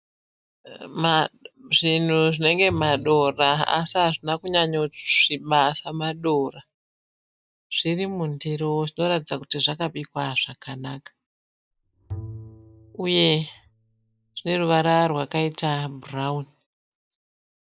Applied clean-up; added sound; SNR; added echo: none; Bowed string instrument; 17 dB; none.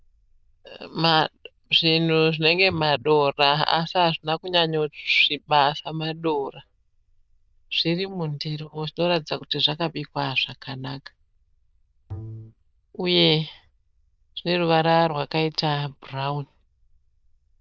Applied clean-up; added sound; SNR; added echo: neural diffusion model UNIVERSE++.